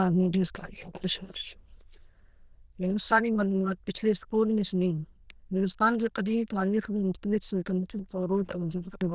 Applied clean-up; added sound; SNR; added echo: neural diffusion model UNIVERSE++.